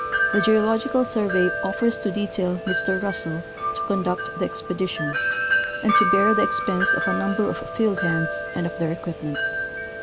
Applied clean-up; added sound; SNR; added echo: none; Wind chime; 1 dB; none.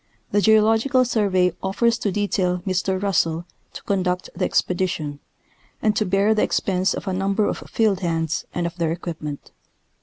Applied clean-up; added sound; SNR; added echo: none; none; none; none.